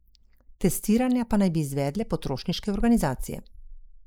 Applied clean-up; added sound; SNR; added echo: neural mask model Resemble Enhance denoiser.